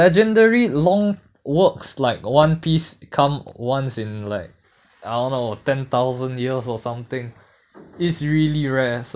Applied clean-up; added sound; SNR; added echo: none; none; none; none.